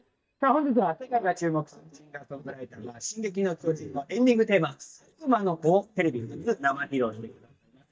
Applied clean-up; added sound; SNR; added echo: neural mask model DeepFilterNet 3.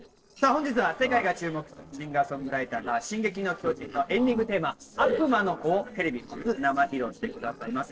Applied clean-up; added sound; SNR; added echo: neural separator model SepFormer DNS4.